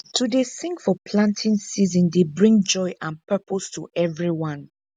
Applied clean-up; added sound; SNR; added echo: none; none; none; none.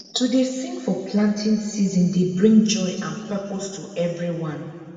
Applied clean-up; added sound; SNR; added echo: none; none; none; reverberation time 2.3 s.